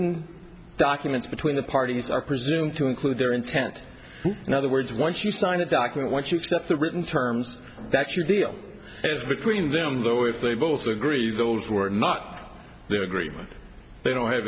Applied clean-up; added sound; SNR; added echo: none; none; none; none.